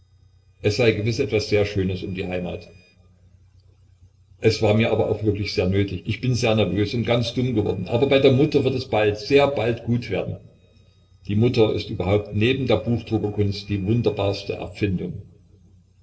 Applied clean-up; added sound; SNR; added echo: neural separator model SepFormer DNS4.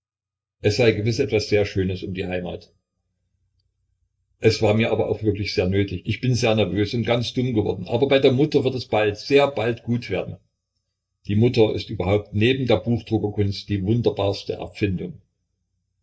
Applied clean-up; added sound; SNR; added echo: neural mask model DeepFilterNet 3.